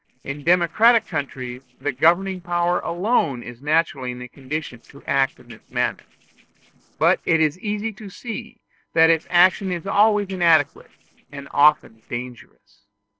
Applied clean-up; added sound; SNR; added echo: neural separator model SepFormer DNS4.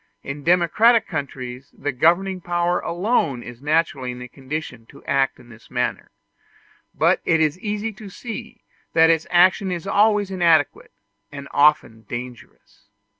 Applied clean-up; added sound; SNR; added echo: none; none; none; none.